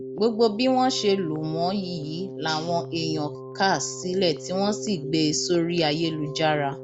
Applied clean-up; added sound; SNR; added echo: none; Keyboard (musical); 10 dB; none.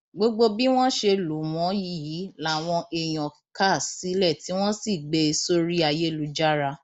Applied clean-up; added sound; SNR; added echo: none; none; none; none.